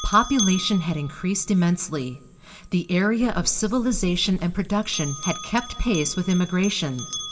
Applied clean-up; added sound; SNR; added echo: none; Bell; 11 dB; reverberation time 0.3 s.